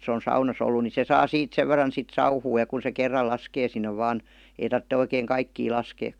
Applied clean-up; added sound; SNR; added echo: none; none; none; none.